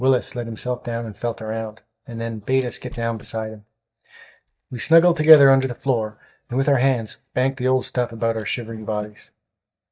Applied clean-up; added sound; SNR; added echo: neural mask model DeepFilterNet 3.